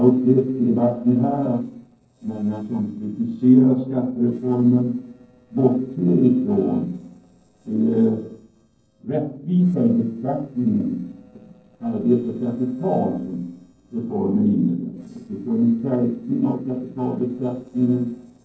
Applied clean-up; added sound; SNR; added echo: neural separator model SepFormer DNS4.